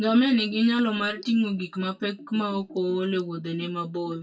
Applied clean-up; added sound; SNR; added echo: classical method WPE with log-MMSE.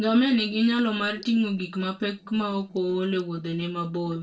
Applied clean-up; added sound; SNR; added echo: neural separator model SepFormer DNS4.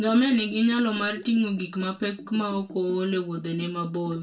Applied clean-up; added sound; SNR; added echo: none; Liquid; 19 dB; reverberation time 0.2 s.